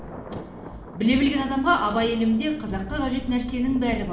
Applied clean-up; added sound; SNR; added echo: none; Thunder; 13 dB; reverberation time 0.9 s.